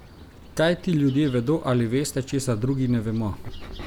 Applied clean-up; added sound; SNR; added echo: none; Bird vocalization, bird call, bird song; 19 dB; none.